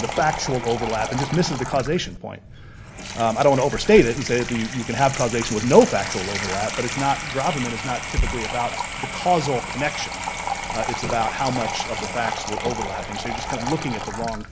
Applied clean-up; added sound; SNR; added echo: none; Sink (filling or washing) / Water tap, faucet; 6 dB; none.